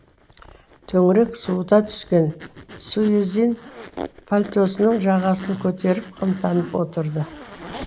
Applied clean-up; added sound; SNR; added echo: none; Zipper (clothing); 17 dB; none.